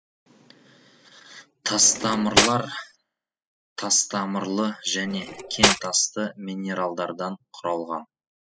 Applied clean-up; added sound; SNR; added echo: classical method spectral subtraction.